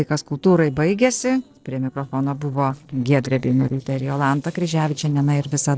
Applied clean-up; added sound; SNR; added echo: neural separator model SepFormer DNS4.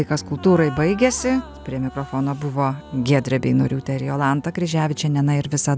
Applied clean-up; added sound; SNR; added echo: none; none; none; none.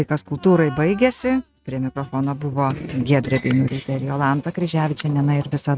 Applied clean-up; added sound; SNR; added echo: neural mask model RNNoise.